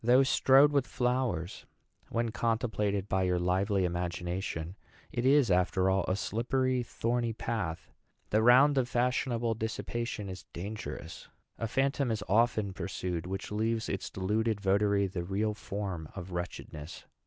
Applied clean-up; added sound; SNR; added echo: none; none; none; none.